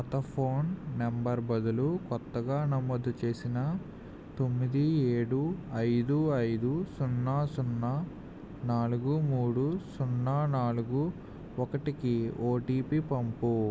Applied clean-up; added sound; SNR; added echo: none; none; none; none.